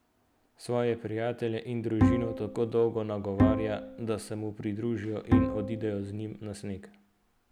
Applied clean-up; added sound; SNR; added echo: none; Bowed string instrument; -2 dB; none.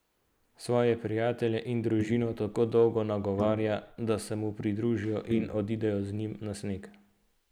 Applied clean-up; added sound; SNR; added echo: neural mask model Resemble Enhance denoiser.